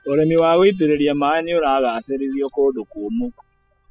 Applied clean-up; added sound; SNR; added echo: classical method spectral subtraction.